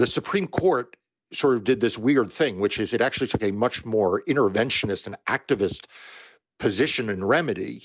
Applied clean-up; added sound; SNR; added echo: none; none; none; none.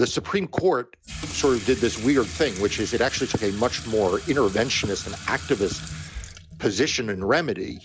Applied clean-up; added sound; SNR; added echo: none; Sink (filling or washing) / Water tap, faucet; 13 dB; none.